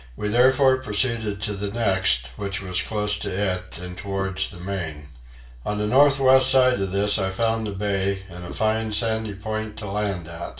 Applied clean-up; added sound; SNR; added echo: none; Thump, thud; 20 dB; reverberation time 0.3 s.